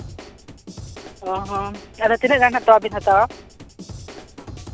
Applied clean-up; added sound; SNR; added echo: none; Drum / Drum kit; 16 dB; none.